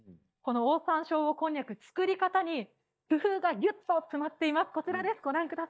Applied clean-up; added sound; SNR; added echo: neural mask model DeepFilterNet 3.